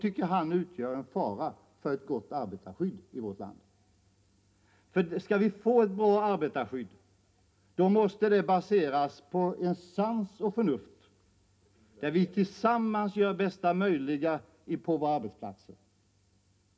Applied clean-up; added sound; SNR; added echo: none; none; none; reverberation time 0.3 s.